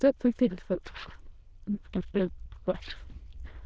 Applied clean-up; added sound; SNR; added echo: neural diffusion model UNIVERSE++.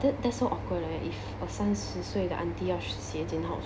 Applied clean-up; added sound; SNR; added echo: none; none; none; none.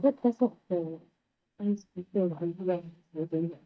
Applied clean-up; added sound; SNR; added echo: neural mask model DeepFilterNet 3.